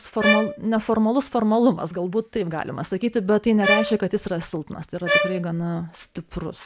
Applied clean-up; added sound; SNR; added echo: none; Bowed string instrument; 3 dB; none.